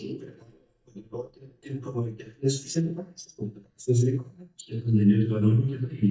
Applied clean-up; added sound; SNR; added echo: neural mask model DeepFilterNet 3.